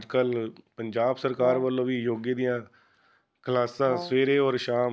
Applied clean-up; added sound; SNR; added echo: none; Brass instrument; 12 dB; none.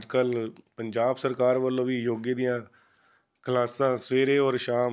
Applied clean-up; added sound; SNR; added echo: none; none; none; none.